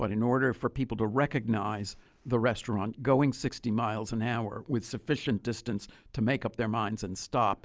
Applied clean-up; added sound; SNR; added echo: none; none; none; none.